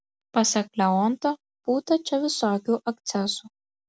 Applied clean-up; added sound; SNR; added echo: none; none; none; none.